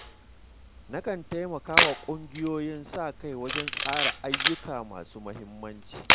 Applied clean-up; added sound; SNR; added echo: none; Camera; -4 dB; none.